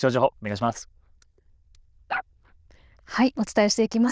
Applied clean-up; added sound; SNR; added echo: neural diffusion model UNIVERSE++.